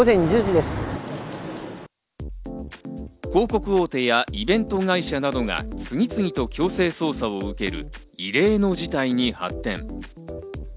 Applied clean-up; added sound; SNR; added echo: none; none; none; none.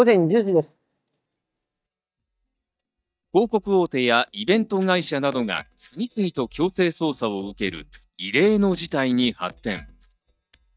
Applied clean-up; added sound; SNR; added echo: neural mask model DeepFilterNet 3.